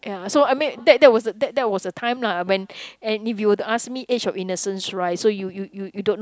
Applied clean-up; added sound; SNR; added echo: none; none; none; none.